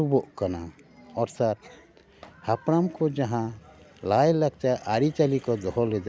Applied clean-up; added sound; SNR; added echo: none; none; none; none.